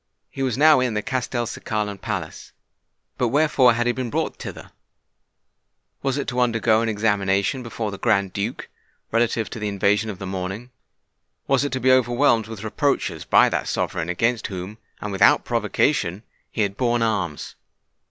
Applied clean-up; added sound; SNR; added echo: none; none; none; none.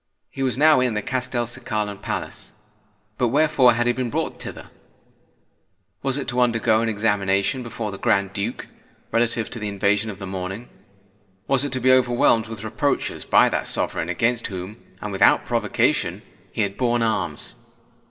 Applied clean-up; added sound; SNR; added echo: none; none; none; reverberation time 1.1 s.